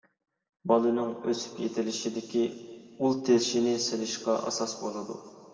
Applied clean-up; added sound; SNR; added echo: none; none; none; reverberation time 2.1 s.